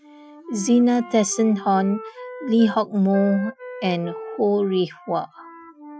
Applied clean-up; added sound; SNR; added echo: classical method Wiener filter.